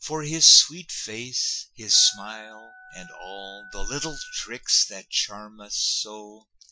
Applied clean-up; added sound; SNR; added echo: classical method Wiener filter.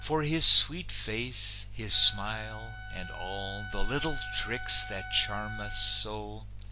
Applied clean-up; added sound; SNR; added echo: none; Wind instrument, woodwind instrument; 19 dB; none.